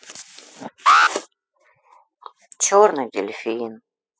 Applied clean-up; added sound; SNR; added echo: classical method spectral subtraction.